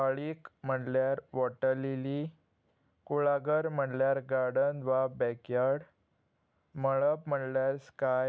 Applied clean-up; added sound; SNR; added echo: none; none; none; none.